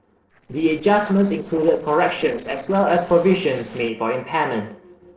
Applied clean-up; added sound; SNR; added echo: neural separator model SepFormer DNS4.